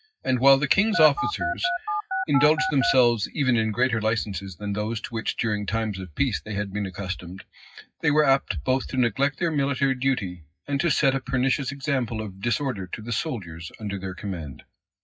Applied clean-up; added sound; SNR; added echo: classical method WPE with log-MMSE.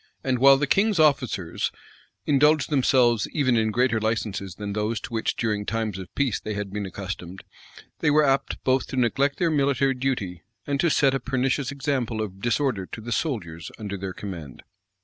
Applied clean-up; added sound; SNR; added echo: none; none; none; none.